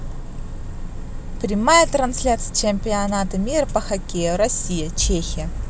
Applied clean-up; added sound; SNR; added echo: none; none; none; none.